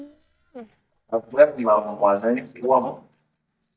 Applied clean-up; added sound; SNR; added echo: neural mask model DeepFilterNet 3.